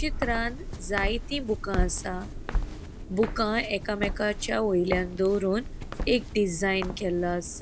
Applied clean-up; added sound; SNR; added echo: none; Walk, footsteps; 5 dB; none.